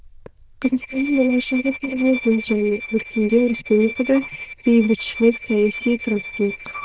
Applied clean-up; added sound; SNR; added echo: neural diffusion model UNIVERSE++.